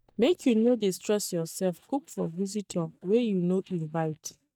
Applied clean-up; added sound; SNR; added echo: neural mask model DeepFilterNet 3.